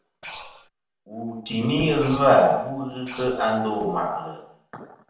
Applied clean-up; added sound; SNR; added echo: neural separator model SepFormer DNS4.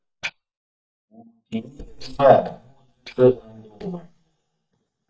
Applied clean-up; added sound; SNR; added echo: neural mask model DeepFilterNet 3.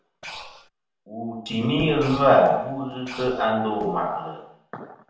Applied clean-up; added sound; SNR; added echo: none; Breathing; 15 dB; reverberation time 0.7 s.